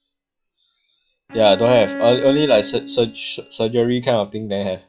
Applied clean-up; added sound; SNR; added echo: classical method log-MMSE.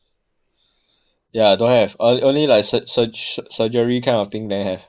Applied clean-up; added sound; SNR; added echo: neural mask model Resemble Enhance denoiser.